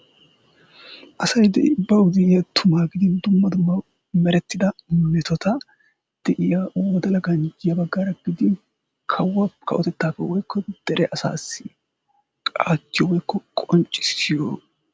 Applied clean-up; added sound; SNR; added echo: none; none; none; none.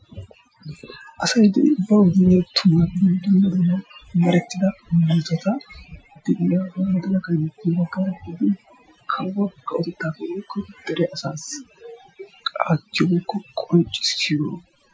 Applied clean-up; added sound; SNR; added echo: classical method Wiener filter.